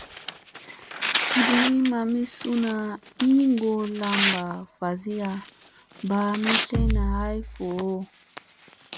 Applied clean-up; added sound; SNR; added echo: none; Bass drum + Tearing; 2 dB; none.